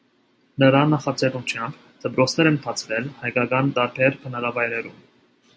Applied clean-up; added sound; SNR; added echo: none; none; none; none.